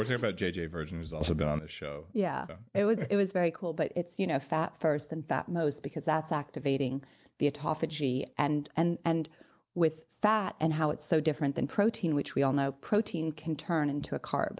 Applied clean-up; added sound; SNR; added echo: none; none; none; none.